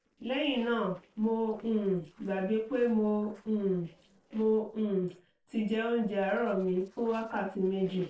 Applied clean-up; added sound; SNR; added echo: neural separator model SepFormer DNS4.